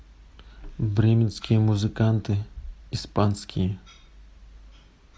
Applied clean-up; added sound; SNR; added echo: none; none; none; none.